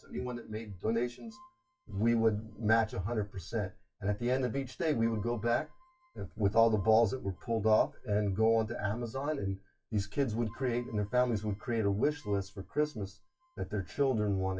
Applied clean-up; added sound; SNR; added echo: classical method WPE with log-MMSE.